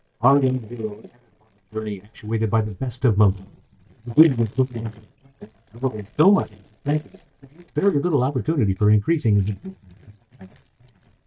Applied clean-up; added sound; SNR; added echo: neural mask model DeepFilterNet 3.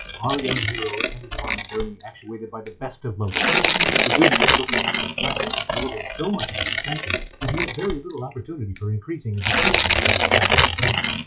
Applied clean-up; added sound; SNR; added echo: classical method WPE with log-MMSE.